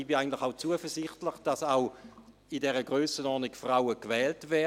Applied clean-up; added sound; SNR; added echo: none; none; none; none.